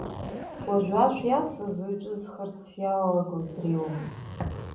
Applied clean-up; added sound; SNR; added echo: none; Zipper (clothing); 13 dB; reverberation time 0.6 s.